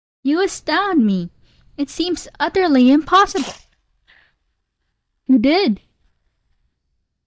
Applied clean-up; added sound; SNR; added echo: neural mask model DeepFilterNet 3.